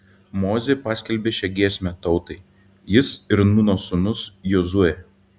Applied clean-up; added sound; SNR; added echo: none; none; none; none.